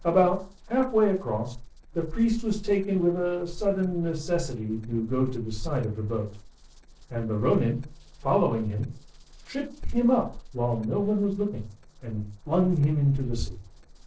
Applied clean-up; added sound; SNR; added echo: neural separator model SepFormer DNS4.